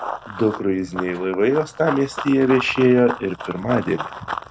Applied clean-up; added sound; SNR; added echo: none; Run; 11 dB; none.